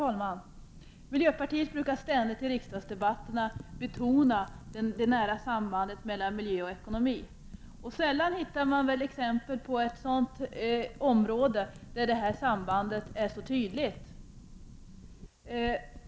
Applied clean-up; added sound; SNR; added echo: none; Wind / Fire; 16 dB; none.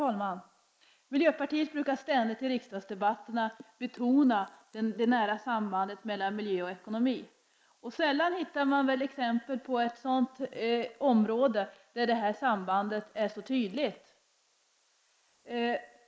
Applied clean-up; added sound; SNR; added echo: neural mask model Resemble Enhance denoiser.